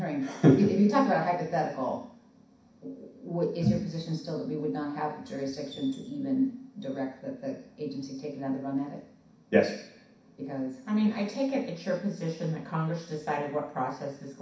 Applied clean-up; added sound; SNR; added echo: none; none; none; reverberation time 0.6 s.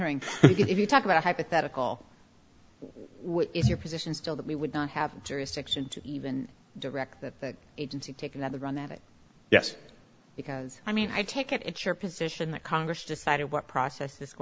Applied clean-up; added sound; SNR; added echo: none; none; none; none.